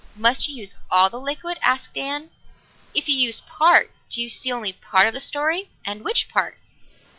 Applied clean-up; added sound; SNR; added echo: none; none; none; none.